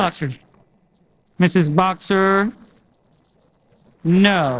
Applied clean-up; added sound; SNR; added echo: neural separator model SepFormer DNS4.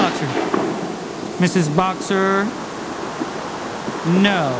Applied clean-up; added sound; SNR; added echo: none; Fireworks; 4 dB; none.